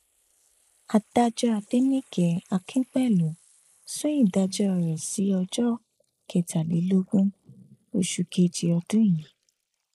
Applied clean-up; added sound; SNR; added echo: neural mask model Resemble Enhance denoiser.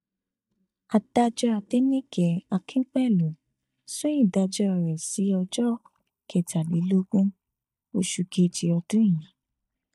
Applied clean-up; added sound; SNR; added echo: neural mask model DeepFilterNet 3.